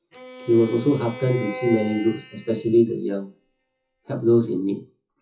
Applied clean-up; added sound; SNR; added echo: classical method WPE with log-MMSE.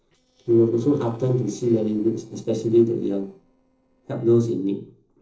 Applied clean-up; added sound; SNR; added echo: neural separator model SepFormer DNS4.